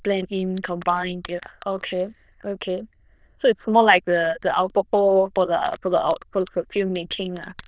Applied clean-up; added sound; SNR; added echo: neural diffusion model UNIVERSE++.